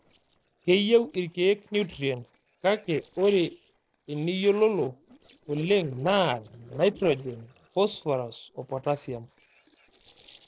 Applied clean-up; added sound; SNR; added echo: neural separator model SepFormer DNS4.